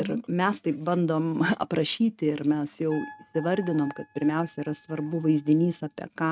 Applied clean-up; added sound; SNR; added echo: neural mask model RNNoise.